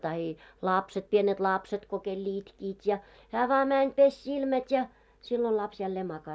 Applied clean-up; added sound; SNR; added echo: none; none; none; none.